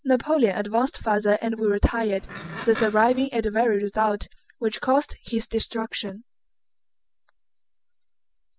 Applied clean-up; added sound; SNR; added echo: none; Livestock, farm animals, working animals; 11 dB; none.